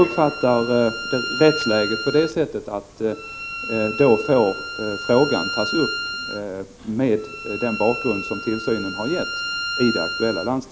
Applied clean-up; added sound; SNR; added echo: none; Bowed string instrument; 8 dB; none.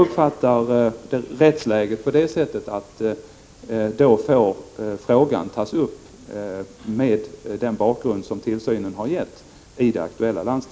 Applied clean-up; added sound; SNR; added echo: none; none; none; none.